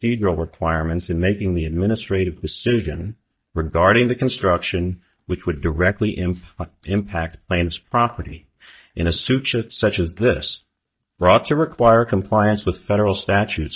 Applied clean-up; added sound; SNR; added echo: neural mask model DeepFilterNet 3.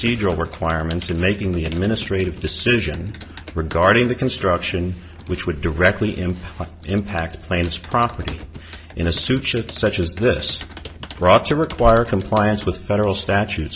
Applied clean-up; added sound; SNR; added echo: none; Computer keyboard; 19 dB; none.